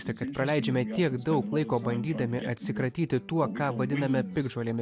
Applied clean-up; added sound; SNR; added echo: none; none; none; none.